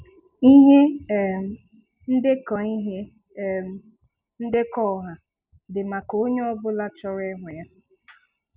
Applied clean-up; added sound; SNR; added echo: none; none; none; none.